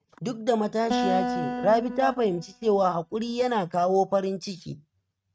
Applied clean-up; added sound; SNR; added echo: neural mask model RNNoise.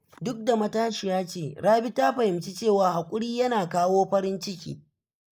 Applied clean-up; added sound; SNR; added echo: neural mask model Resemble Enhance denoiser.